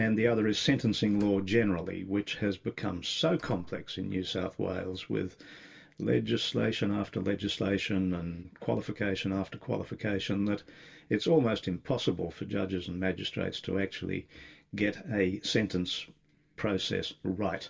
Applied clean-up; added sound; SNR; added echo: none; Slam; 20 dB; reverberation time 0.1 s.